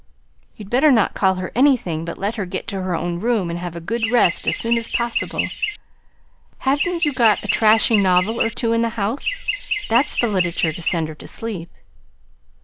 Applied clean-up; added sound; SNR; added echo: none; Chirp, tweet; 1 dB; none.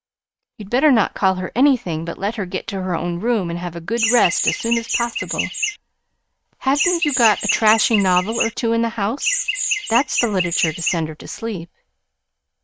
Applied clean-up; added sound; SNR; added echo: neural mask model RNNoise.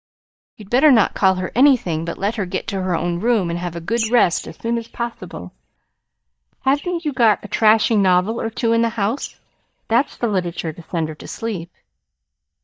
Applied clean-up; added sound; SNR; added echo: neural mask model DeepFilterNet 3.